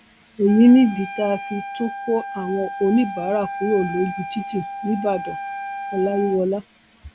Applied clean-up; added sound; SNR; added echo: none; Wind instrument, woodwind instrument; 10 dB; none.